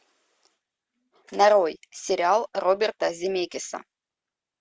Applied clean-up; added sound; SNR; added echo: none; none; none; none.